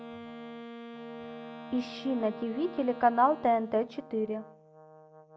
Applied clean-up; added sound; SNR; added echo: none; Brass instrument + Wind instrument, woodwind instrument; 13 dB; none.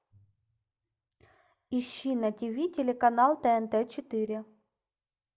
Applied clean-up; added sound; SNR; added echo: none; none; none; none.